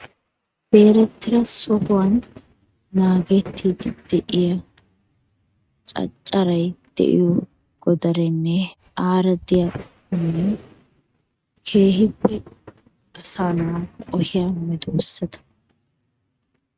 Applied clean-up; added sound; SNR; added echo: neural mask model RNNoise.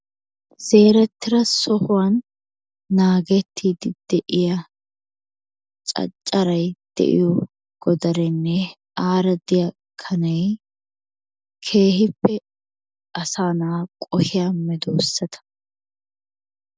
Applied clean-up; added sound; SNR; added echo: none; none; none; none.